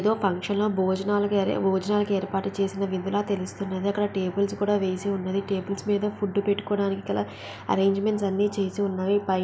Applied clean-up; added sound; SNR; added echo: none; none; none; none.